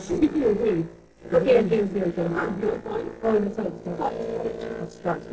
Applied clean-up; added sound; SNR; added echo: neural separator model SepFormer DNS4.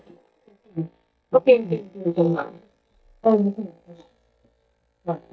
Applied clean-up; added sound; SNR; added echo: neural mask model DeepFilterNet 3.